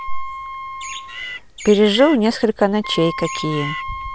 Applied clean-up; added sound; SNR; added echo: none; Wind instrument, woodwind instrument + Bird; 11 dB; none.